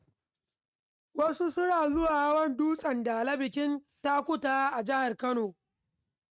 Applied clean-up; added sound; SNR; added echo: neural mask model RNNoise.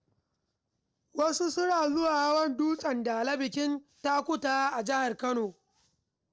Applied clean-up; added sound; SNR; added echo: neural separator model SepFormer DNS4.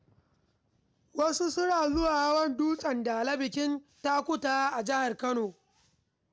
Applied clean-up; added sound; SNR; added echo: none; Bass drum; 13 dB; none.